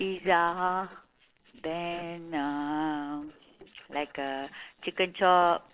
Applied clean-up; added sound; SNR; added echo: neural separator model SepFormer DNS4.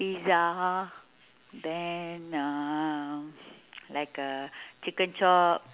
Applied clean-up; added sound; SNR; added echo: none; none; none; none.